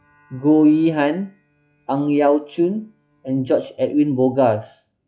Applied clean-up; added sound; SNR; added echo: classical method log-MMSE.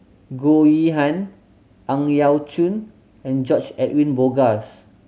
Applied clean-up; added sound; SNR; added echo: none; none; none; none.